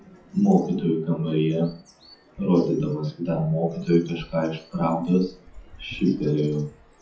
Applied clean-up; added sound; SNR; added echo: classical method WPE with log-MMSE.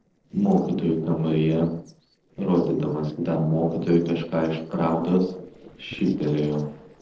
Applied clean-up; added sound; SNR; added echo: neural separator model SepFormer DNS4.